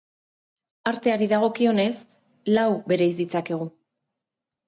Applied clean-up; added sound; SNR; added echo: none; none; none; none.